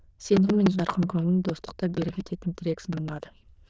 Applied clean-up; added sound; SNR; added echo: neural diffusion model UNIVERSE++.